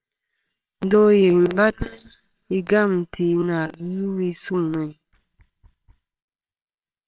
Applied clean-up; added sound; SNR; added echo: neural separator model SepFormer WHAMR!.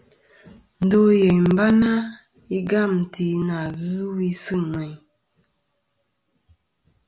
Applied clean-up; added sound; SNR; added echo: none; none; none; none.